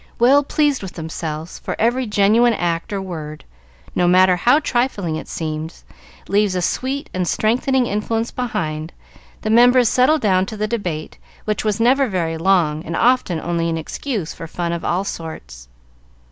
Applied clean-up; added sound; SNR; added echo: none; none; none; none.